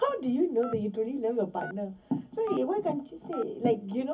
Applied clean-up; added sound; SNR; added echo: none; Telephone; 18 dB; reverberation time 0.3 s.